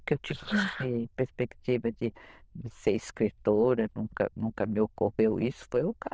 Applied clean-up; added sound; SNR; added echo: neural diffusion model UNIVERSE++.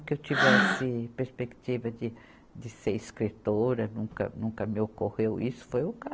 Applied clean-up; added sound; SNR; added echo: none; Breathing; -2 dB; none.